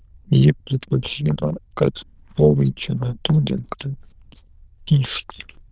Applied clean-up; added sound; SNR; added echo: neural diffusion model UNIVERSE++.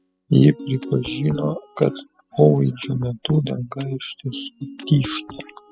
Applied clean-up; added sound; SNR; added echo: classical method spectral subtraction.